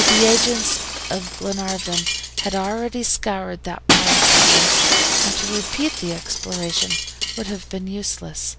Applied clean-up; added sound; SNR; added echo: none; Shatter; -4 dB; none.